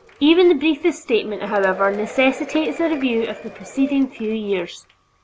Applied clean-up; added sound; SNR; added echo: none; Applause / Crowd / Cheering; 17 dB; none.